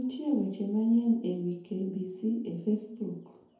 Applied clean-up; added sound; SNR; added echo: none; none; none; reverberation time 2.1 s.